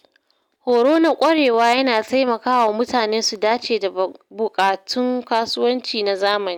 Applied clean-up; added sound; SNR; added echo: none; none; none; none.